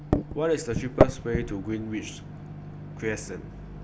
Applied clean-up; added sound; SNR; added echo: none; Microwave oven; -3 dB; none.